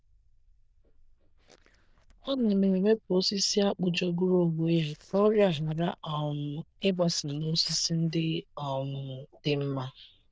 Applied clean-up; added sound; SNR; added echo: neural diffusion model UNIVERSE++.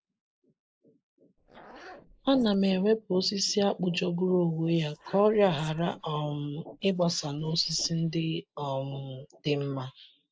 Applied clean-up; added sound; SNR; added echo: neural mask model Resemble Enhance denoiser.